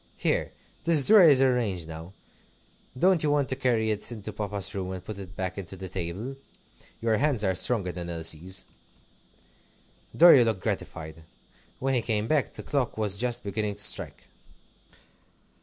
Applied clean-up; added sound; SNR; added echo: none; none; none; none.